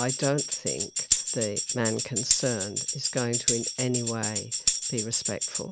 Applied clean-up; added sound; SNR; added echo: none; Tambourine; -2 dB; none.